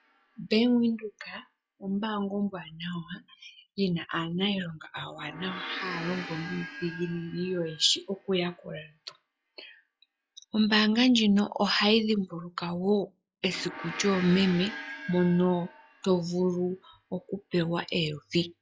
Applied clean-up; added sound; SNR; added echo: classical method log-MMSE.